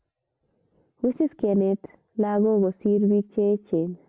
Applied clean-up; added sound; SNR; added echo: none; none; none; none.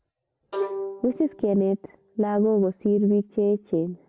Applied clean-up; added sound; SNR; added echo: none; Bowed string instrument; 12 dB; none.